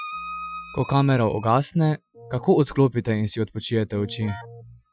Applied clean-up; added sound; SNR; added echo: classical method Wiener filter.